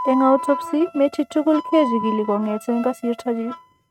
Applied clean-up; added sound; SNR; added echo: neural mask model RNNoise.